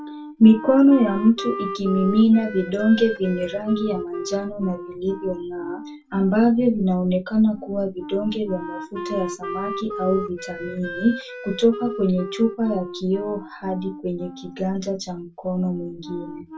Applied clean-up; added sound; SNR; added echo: none; Wind instrument, woodwind instrument; 12 dB; reverberation time 0.2 s.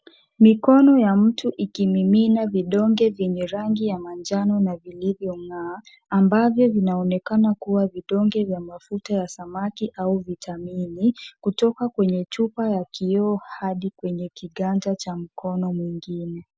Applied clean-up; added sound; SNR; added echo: none; none; none; none.